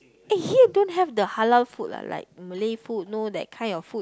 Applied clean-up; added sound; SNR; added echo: none; none; none; none.